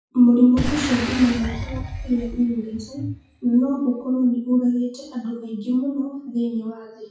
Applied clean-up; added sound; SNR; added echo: classical method WPE with log-MMSE.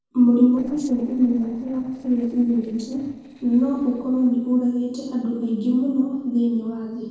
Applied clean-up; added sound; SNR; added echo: neural separator model SepFormer DNS4.